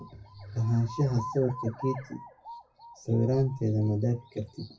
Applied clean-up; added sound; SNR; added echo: classical method WPE with log-MMSE.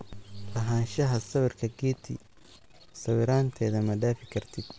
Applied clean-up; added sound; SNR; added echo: none; none; none; none.